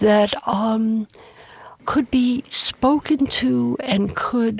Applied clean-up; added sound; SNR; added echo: none; none; none; none.